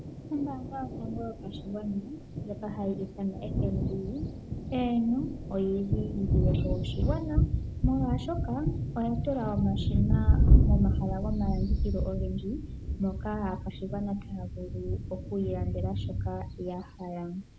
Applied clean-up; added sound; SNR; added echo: none; Thunder; -4 dB; none.